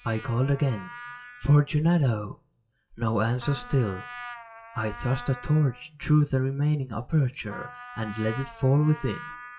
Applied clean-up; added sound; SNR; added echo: classical method WPE with log-MMSE.